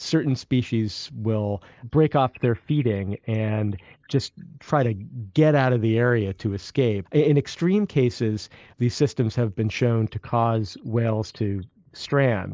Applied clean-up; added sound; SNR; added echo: neural mask model Resemble Enhance denoiser.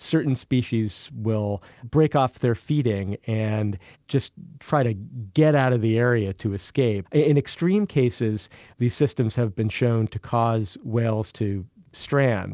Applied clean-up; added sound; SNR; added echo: none; none; none; none.